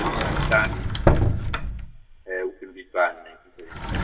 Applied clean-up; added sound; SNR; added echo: none; Sliding door; -5 dB; reverberation time 1.3 s.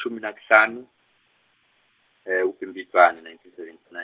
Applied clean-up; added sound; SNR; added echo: none; none; none; none.